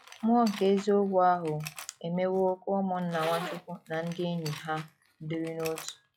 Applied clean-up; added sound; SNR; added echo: classical method log-MMSE.